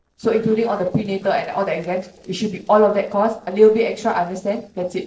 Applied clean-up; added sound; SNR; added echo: neural separator model SepFormer DNS4.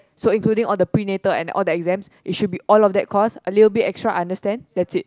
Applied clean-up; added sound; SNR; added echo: none; none; none; none.